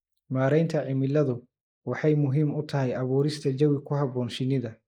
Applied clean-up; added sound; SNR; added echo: neural mask model Resemble Enhance denoiser.